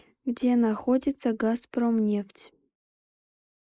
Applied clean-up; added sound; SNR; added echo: neural mask model Resemble Enhance denoiser.